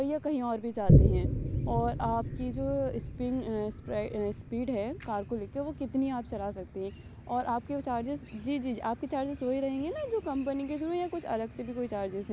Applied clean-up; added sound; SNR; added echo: none; Boom; 1 dB; none.